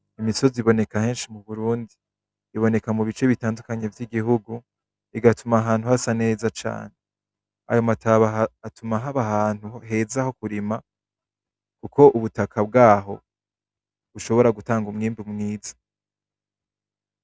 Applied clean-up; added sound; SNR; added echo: none; none; none; none.